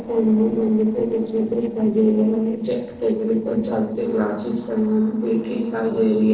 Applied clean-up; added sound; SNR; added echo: neural separator model SepFormer DNS4.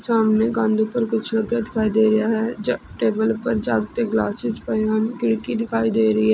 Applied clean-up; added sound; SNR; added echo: none; none; none; none.